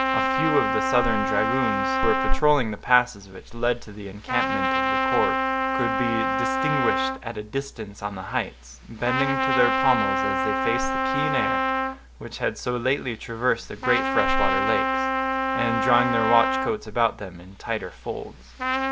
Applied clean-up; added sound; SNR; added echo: none; Trumpet; 0 dB; none.